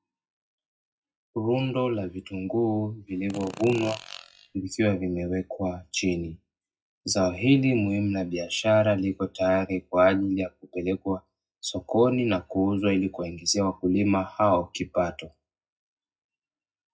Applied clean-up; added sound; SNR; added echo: classical method WPE with log-MMSE.